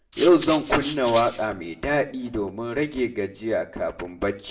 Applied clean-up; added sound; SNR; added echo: none; Rattle (instrument); -2 dB; reverberation time 0.4 s.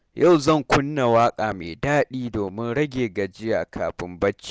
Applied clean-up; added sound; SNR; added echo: none; none; none; none.